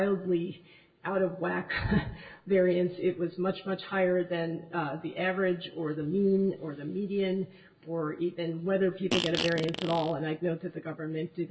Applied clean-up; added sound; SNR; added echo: none; Fart; 4 dB; reverberation time 0.1 s.